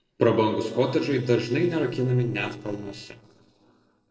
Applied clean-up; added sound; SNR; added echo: neural separator model SepFormer DNS4.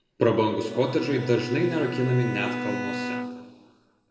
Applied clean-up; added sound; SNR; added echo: none; Bowed string instrument; 8 dB; reverberation time 1.8 s.